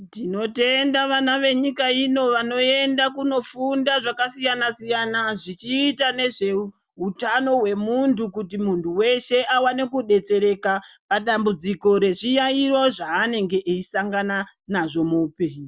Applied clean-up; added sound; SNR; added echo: none; none; none; none.